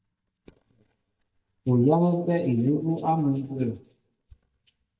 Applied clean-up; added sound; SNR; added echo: neural mask model DeepFilterNet 3.